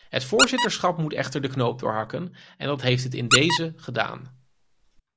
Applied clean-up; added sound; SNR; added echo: none; Squeak; 3 dB; none.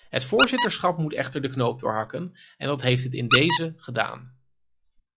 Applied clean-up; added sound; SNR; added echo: classical method log-MMSE.